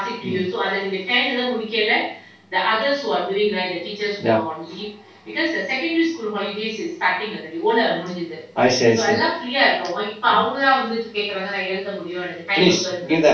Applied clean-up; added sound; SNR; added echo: none; none; none; reverberation time 0.3 s.